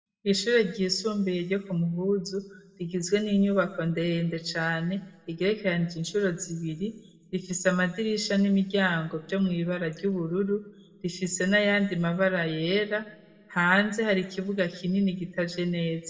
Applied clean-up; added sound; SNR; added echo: none; none; none; reverberation time 1.0 s.